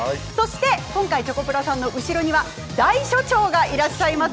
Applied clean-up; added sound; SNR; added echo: none; none; none; none.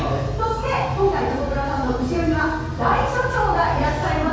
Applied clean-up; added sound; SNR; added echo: none; none; none; reverberation time 1.3 s.